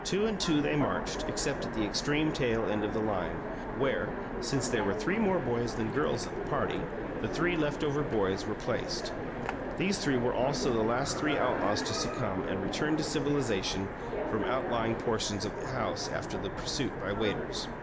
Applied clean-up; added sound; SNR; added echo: none; Train; 4 dB; none.